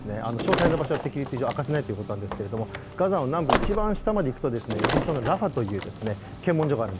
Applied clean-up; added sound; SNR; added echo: none; Slam; 3 dB; none.